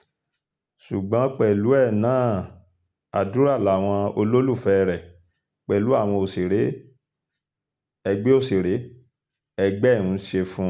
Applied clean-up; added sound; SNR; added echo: none; none; none; none.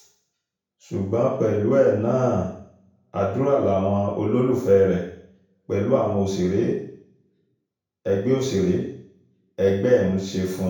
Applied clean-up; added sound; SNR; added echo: none; none; none; reverberation time 0.6 s.